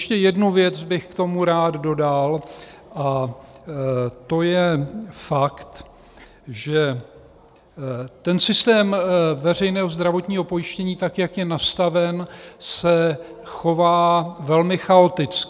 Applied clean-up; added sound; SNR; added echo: none; none; none; none.